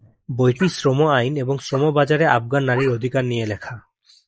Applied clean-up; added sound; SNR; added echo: neural mask model Resemble Enhance denoiser.